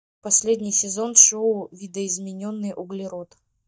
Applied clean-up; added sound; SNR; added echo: neural mask model DeepFilterNet 3.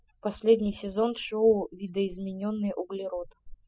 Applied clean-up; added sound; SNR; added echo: classical method spectral subtraction.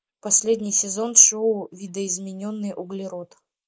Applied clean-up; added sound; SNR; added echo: neural mask model Resemble Enhance denoiser.